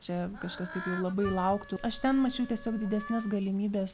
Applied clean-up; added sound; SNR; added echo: none; Bird / Fowl + Harmonica; 15 dB; none.